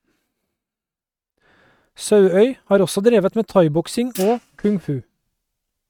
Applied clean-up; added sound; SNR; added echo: neural mask model RNNoise.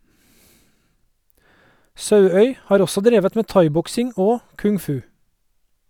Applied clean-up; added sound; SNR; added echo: none; none; none; none.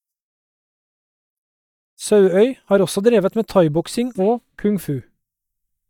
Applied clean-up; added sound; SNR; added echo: neural mask model DeepFilterNet 3.